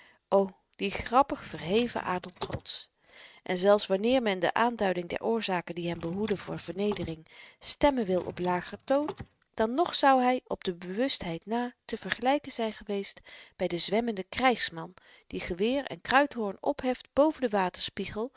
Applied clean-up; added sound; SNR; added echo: neural mask model RNNoise.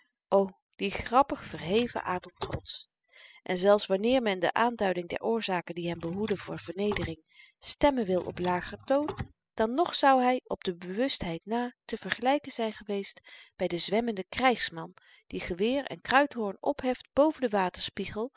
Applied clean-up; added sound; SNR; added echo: classical method spectral subtraction.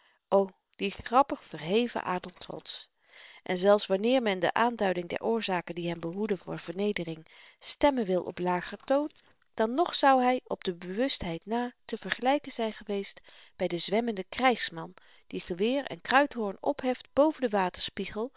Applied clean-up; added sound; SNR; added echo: neural separator model SepFormer WHAM!.